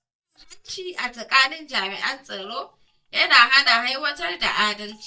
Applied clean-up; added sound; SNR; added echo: neural mask model DeepFilterNet 3.